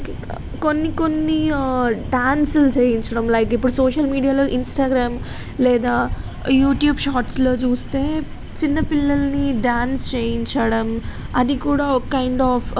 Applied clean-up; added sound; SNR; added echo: none; none; none; none.